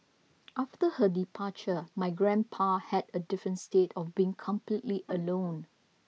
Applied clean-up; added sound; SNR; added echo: neural mask model Resemble Enhance denoiser.